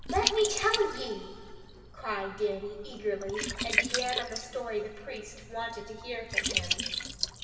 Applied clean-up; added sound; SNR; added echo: none; Liquid; 1 dB; reverberation time 2.5 s.